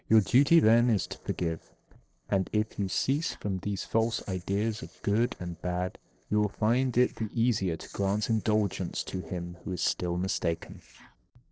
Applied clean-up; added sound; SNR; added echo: neural separator model SepFormer DNS4.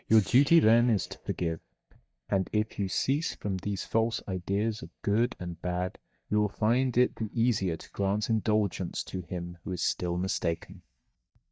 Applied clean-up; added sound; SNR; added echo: neural mask model DeepFilterNet 3.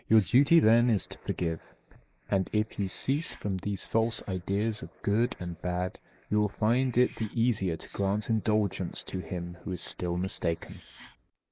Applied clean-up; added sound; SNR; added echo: neural mask model Resemble Enhance denoiser.